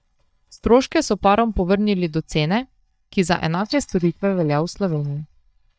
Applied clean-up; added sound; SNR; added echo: neural mask model DeepFilterNet 3.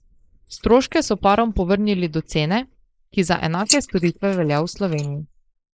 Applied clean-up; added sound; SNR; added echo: neural mask model Resemble Enhance denoiser.